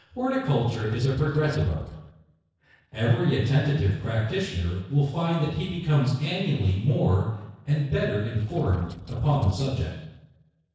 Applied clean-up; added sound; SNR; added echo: neural separator model SepFormer DNS4.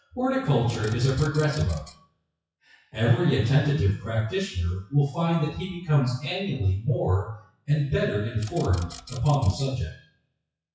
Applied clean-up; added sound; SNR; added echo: classical method WPE with log-MMSE.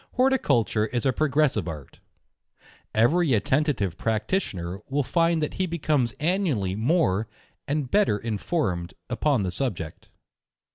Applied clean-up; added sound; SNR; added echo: none; none; none; none.